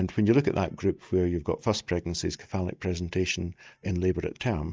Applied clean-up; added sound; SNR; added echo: neural mask model DeepFilterNet 3.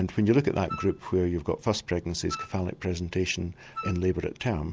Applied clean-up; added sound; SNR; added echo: none; Wind instrument, woodwind instrument; 13 dB; none.